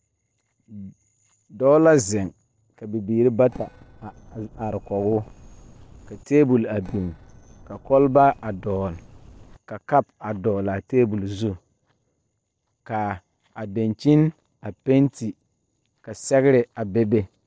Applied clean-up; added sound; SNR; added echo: neural separator model SepFormer DNS4.